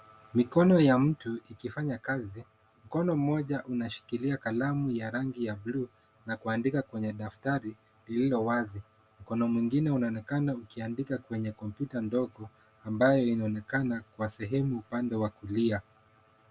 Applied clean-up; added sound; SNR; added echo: none; none; none; none.